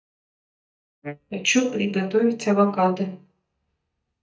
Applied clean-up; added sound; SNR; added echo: neural mask model DeepFilterNet 3.